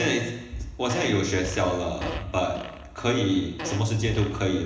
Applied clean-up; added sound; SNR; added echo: none; Fart; 13 dB; reverberation time 1.0 s.